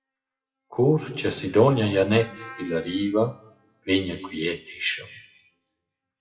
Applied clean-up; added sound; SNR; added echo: classical method WPE with log-MMSE.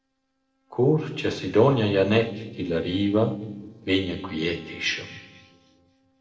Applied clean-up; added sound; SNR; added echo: neural separator model SepFormer DNS4.